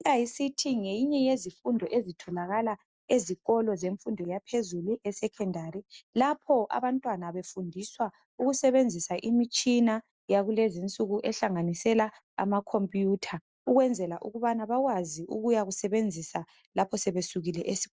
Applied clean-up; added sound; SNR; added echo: none; none; none; none.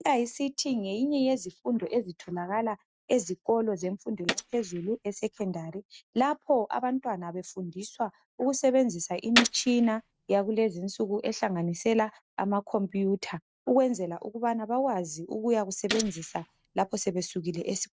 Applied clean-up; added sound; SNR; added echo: neural mask model RNNoise.